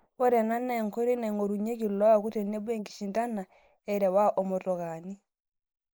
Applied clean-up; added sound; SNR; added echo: neural mask model Resemble Enhance denoiser.